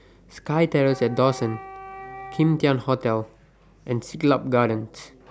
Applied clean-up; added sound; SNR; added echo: none; Wind instrument, woodwind instrument; 17 dB; none.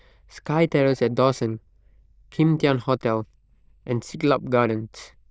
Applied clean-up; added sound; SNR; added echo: neural diffusion model UNIVERSE++.